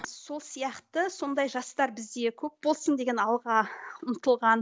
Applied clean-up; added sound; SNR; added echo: none; none; none; none.